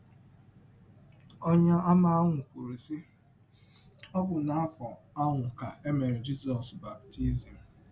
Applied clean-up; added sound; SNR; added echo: none; none; none; none.